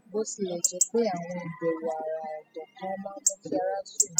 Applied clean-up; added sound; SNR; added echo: classical method spectral subtraction.